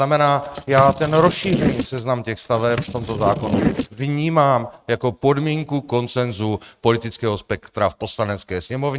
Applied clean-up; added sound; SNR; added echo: neural mask model RNNoise.